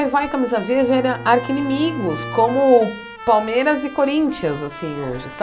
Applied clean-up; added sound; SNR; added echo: none; Trumpet + Bowed string instrument; 14 dB; none.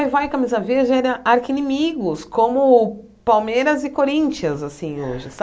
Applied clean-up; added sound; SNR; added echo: none; none; none; none.